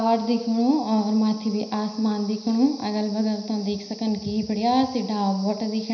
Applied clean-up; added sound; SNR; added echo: none; none; none; reverberation time 0.9 s.